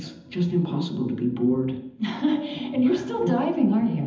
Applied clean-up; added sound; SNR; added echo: none; none; none; reverberation time 0.8 s.